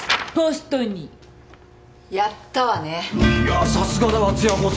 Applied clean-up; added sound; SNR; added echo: none; none; none; none.